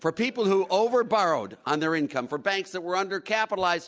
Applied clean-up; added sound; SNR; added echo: none; none; none; none.